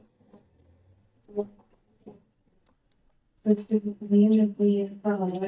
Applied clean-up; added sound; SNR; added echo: neural mask model DeepFilterNet 3.